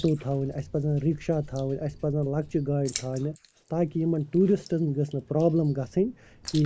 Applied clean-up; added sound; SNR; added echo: neural mask model Resemble Enhance denoiser.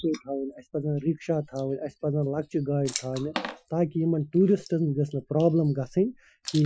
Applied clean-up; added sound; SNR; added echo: classical method Wiener filter.